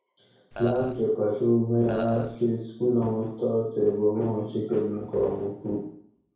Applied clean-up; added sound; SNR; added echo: none; Burping, eructation; 10 dB; reverberation time 0.6 s.